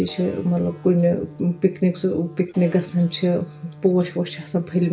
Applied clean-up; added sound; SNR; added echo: none; Electric guitar; 20 dB; reverberation time 0.4 s.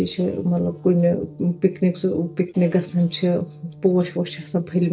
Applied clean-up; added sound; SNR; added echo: neural separator model SepFormer DNS4.